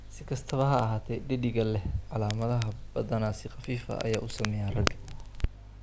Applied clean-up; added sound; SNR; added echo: none; Crackle; 7 dB; none.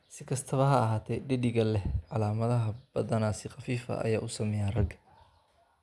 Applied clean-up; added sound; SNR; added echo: none; none; none; none.